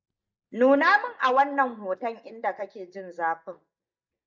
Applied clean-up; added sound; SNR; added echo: neural mask model DeepFilterNet 3.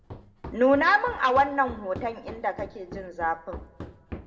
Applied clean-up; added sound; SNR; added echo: none; Run; 16 dB; reverberation time 1.1 s.